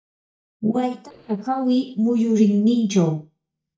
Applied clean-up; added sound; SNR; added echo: neural mask model DeepFilterNet 3.